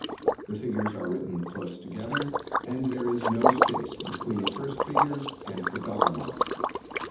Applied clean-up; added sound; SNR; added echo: none; Liquid; -3 dB; reverberation time 0.8 s.